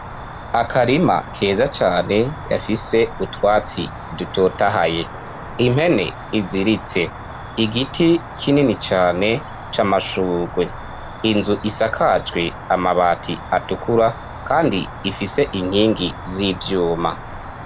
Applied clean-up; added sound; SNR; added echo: none; Cricket; 13 dB; none.